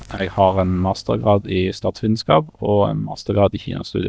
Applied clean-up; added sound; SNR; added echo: neural mask model DeepFilterNet 3.